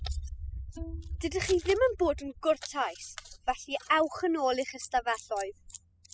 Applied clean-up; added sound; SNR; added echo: classical method spectral subtraction.